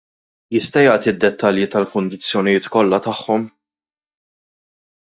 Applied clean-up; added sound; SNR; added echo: neural mask model DeepFilterNet 3.